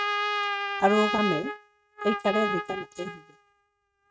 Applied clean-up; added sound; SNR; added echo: neural mask model RNNoise.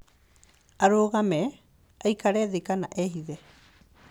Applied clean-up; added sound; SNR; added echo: none; none; none; none.